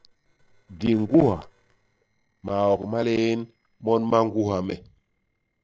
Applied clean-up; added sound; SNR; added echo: neural separator model SepFormer DNS4.